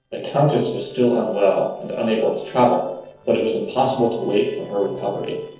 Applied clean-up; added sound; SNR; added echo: neural separator model SepFormer DNS4.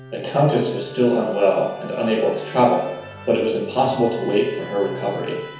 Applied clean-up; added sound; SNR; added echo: none; Musical instrument; 17 dB; reverberation time 1.0 s.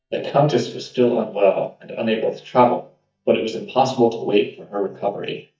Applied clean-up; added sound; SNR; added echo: neural mask model DeepFilterNet 3.